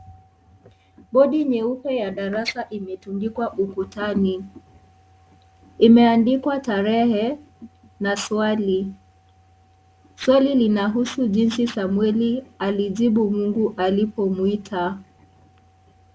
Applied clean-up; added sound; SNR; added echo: none; none; none; none.